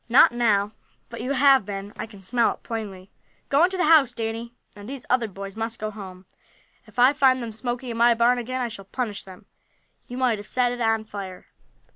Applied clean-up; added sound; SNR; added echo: none; none; none; none.